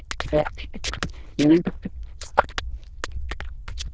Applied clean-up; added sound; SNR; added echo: neural diffusion model UNIVERSE++.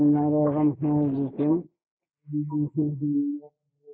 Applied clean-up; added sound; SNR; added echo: neural mask model Resemble Enhance denoiser.